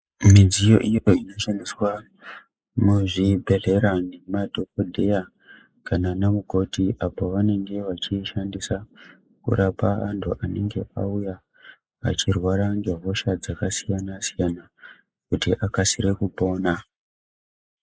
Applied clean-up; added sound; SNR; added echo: neural mask model Resemble Enhance denoiser.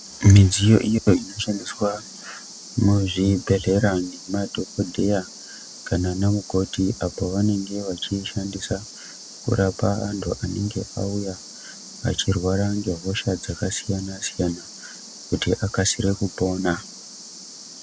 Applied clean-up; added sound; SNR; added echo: none; Cricket; 17 dB; none.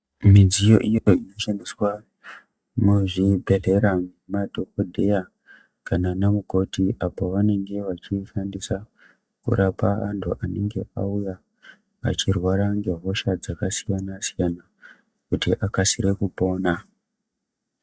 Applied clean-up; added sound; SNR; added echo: neural mask model DeepFilterNet 3.